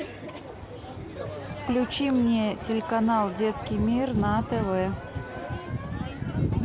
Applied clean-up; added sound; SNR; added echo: none; Crowd; 12 dB; none.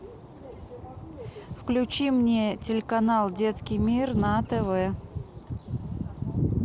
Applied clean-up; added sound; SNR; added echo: none; none; none; none.